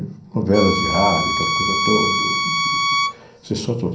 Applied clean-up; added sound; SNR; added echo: none; Bowed string instrument; -1 dB; reverberation time 0.6 s.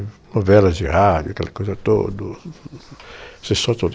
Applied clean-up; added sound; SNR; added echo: none; none; none; none.